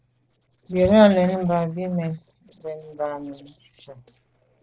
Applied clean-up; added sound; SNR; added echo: neural separator model SepFormer DNS4.